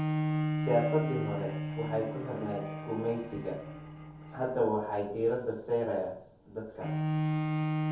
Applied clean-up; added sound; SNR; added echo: none; Bowed string instrument; 1 dB; reverberation time 0.6 s.